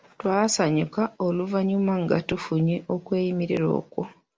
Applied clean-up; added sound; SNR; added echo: none; none; none; none.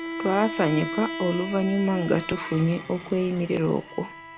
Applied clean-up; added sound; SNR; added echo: none; Bowed string instrument; 10 dB; none.